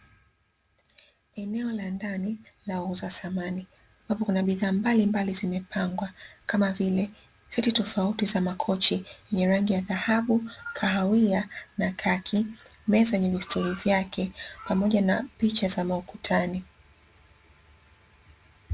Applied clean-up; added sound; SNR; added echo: none; none; none; none.